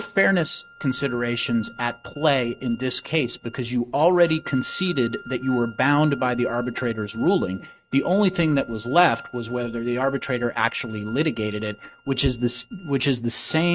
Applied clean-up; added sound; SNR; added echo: neural mask model RNNoise.